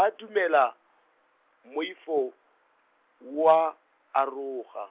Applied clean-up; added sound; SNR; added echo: none; none; none; none.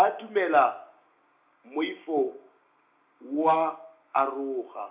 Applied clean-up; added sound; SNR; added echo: none; none; none; reverberation time 0.4 s.